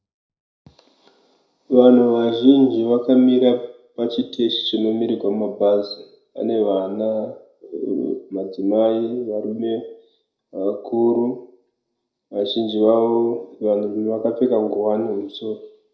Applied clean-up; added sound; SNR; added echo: none; none; none; reverberation time 0.4 s.